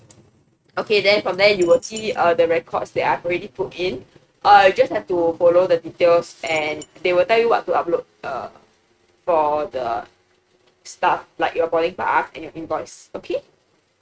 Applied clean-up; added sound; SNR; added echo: neural mask model RNNoise.